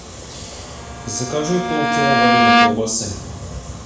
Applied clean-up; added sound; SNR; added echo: none; Bowed string instrument; -5 dB; reverberation time 0.6 s.